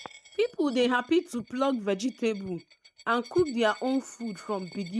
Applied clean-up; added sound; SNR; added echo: neural mask model RNNoise.